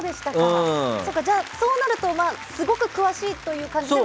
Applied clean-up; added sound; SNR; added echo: none; Applause; 16 dB; none.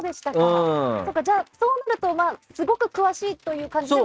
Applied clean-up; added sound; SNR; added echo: neural mask model RNNoise.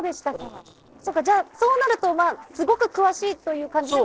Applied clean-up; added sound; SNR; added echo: neural separator model SepFormer DNS4.